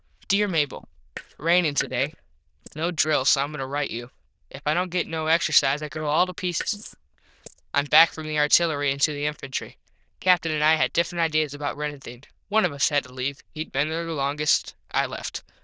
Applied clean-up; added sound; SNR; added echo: neural diffusion model UNIVERSE++.